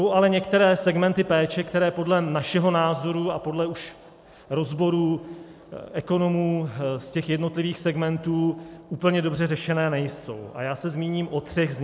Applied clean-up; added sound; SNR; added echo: none; none; none; none.